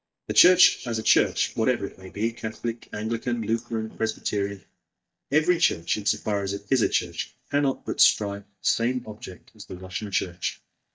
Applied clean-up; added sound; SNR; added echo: neural mask model DeepFilterNet 3.